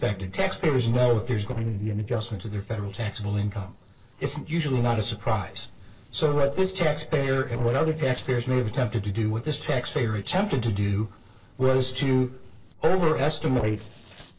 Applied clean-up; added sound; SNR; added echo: neural separator model SepFormer DNS4.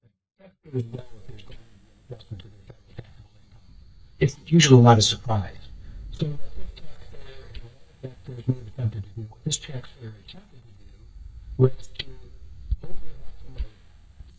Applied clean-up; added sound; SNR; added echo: neural mask model DeepFilterNet 3.